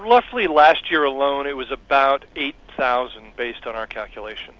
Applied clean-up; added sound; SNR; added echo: none; none; none; none.